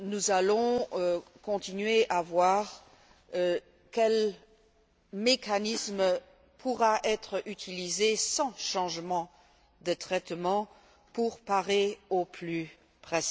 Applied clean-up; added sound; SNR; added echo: none; none; none; none.